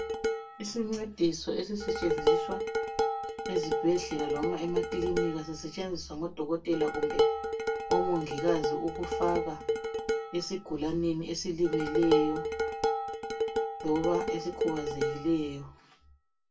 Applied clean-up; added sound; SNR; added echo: none; Dishes, pots, and pans; -1 dB; reverberation time 0.2 s.